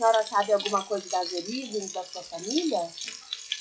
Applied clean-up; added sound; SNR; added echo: classical method log-MMSE.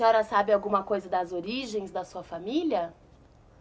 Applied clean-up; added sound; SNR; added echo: none; none; none; none.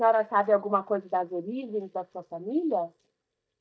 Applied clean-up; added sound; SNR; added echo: neural mask model DeepFilterNet 3.